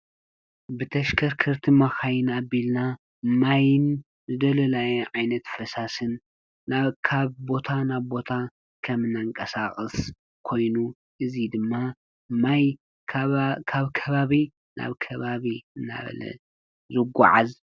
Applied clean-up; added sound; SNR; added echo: none; none; none; none.